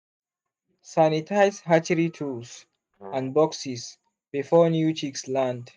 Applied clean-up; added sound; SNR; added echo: neural mask model RNNoise.